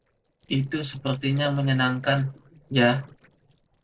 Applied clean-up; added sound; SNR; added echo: neural separator model SepFormer DNS4.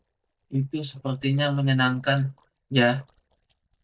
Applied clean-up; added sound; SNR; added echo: neural mask model DeepFilterNet 3.